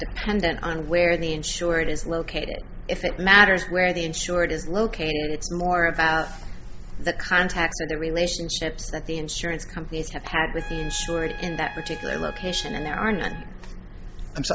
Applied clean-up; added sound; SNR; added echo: none; Trumpet; 15 dB; none.